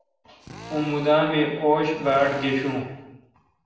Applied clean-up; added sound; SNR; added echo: none; Drill; 19 dB; reverberation time 0.9 s.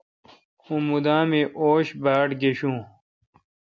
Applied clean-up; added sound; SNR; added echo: none; none; none; none.